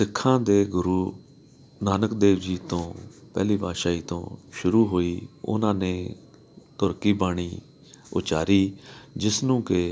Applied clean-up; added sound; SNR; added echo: none; none; none; none.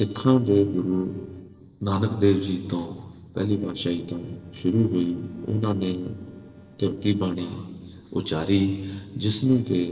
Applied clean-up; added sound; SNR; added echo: neural separator model SepFormer DNS4.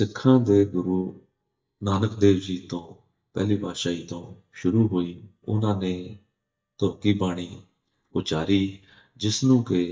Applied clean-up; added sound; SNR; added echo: neural mask model DeepFilterNet 3.